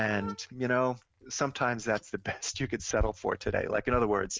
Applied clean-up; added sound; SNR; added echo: neural mask model RNNoise.